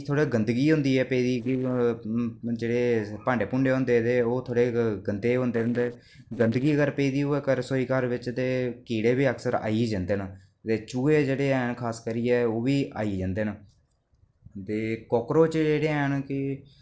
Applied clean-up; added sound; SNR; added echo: neural separator model SepFormer DNS4.